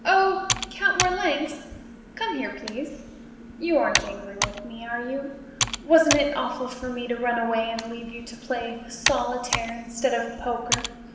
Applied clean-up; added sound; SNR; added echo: none; Computer keyboard; 6 dB; reverberation time 1.1 s.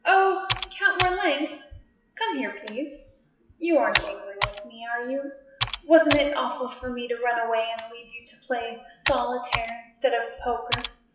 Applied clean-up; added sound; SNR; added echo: classical method WPE with log-MMSE.